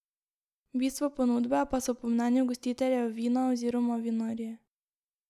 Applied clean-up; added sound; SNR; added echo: none; none; none; none.